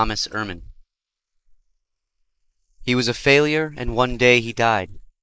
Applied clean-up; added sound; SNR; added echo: neural mask model Resemble Enhance denoiser.